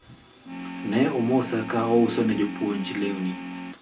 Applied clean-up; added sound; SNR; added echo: none; Organ; 11 dB; reverberation time 0.3 s.